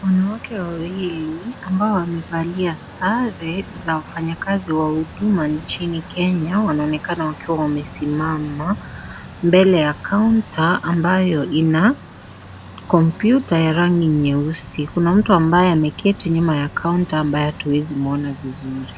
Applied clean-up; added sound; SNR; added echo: none; Truck; 17 dB; none.